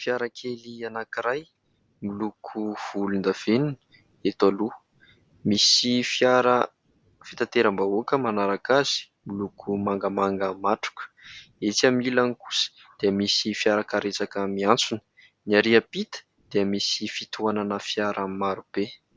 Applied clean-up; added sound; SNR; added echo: none; none; none; none.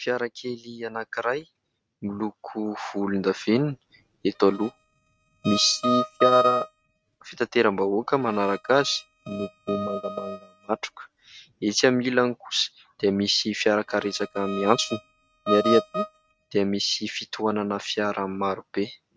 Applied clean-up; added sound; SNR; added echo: neural mask model RNNoise.